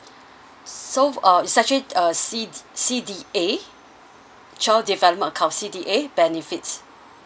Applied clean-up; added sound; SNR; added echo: none; none; none; none.